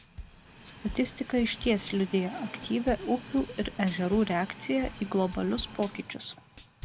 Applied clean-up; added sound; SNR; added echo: none; Train + Drum / Drum kit; 13 dB; none.